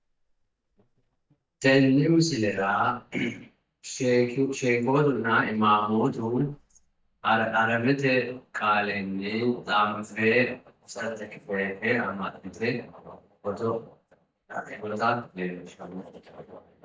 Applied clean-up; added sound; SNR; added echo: neural mask model DeepFilterNet 3.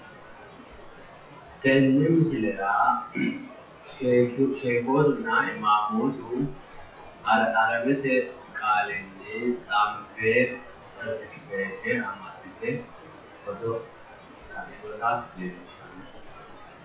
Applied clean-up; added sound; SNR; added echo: classical method WPE with log-MMSE.